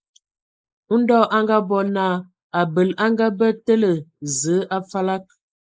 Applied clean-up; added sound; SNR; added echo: neural mask model Resemble Enhance denoiser.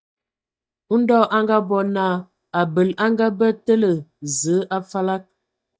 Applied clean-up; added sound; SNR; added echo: neural mask model DeepFilterNet 3.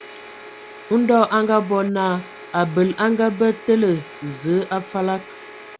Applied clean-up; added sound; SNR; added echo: none; Domestic sounds, home sounds; 18 dB; none.